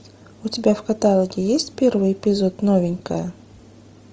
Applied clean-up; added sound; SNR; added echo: none; none; none; none.